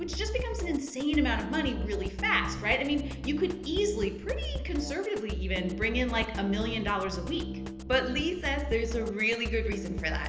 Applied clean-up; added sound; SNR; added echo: none; Drum kit; 5 dB; reverberation time 0.8 s.